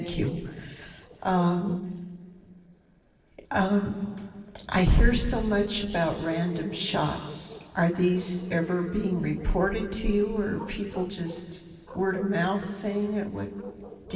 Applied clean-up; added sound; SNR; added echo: neural separator model SepFormer DNS4.